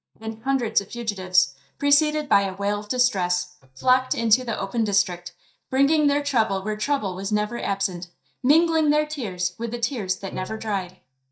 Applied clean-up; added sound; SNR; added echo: neural mask model DeepFilterNet 3.